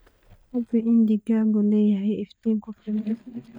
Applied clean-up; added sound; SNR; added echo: neural mask model DeepFilterNet 3.